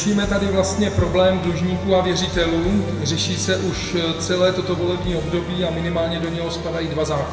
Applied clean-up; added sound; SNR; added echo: none; Musical instrument; 8 dB; reverberation time 1.9 s.